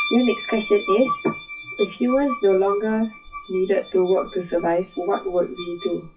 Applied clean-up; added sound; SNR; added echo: classical method WPE with log-MMSE.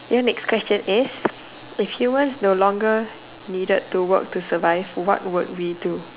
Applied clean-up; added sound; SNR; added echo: none; none; none; none.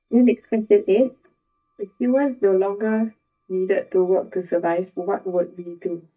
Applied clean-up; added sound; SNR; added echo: neural mask model DeepFilterNet 3.